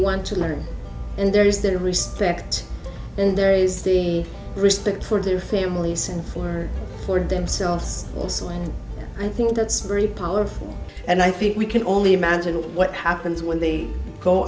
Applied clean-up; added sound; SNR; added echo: none; Accelerating, revving, vroom; 12 dB; none.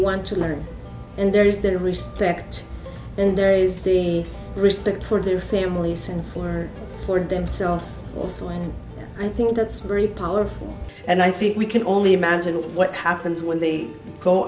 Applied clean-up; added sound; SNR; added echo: none; none; none; none.